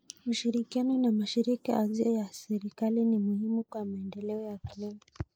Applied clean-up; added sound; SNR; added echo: neural mask model Resemble Enhance denoiser.